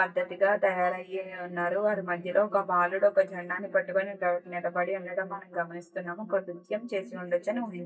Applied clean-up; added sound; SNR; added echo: neural mask model DeepFilterNet 3.